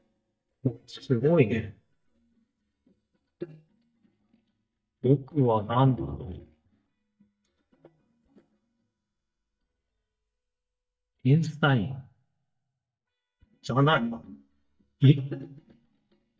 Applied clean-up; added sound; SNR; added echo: neural mask model DeepFilterNet 3.